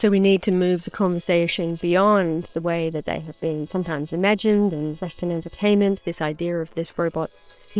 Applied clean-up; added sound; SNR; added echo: neural separator model SepFormer WHAM!.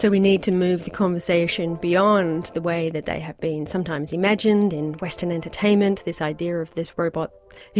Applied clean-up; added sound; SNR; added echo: none; none; none; none.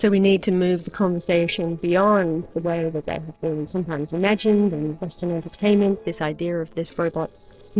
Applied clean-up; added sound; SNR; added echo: neural separator model SepFormer DNS4.